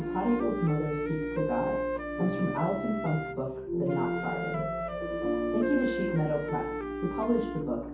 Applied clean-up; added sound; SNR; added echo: none; Wind instrument, woodwind instrument; 6 dB; reverberation time 0.6 s.